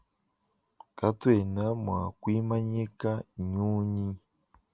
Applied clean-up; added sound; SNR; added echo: none; none; none; none.